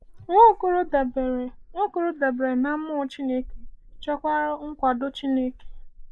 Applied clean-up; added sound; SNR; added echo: neural mask model Resemble Enhance denoiser.